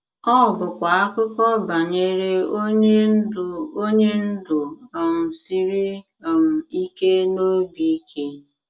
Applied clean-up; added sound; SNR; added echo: none; none; none; none.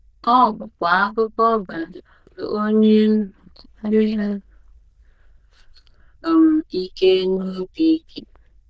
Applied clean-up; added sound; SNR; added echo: neural diffusion model UNIVERSE++.